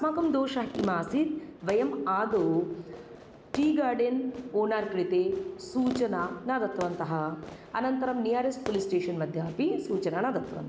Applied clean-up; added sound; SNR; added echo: none; Fireworks; 17 dB; none.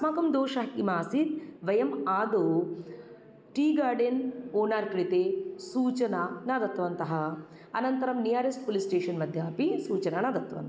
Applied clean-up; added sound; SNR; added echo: none; none; none; none.